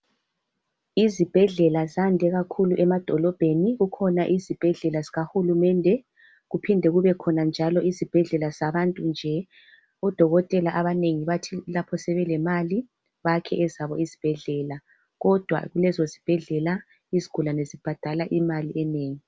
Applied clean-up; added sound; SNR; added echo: none; none; none; none.